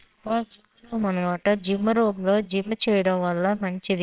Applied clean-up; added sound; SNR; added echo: neural separator model SepFormer WHAMR!.